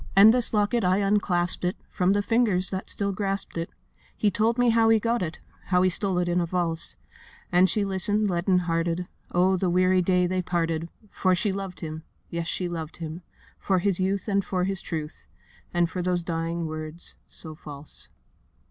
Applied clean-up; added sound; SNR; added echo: none; none; none; none.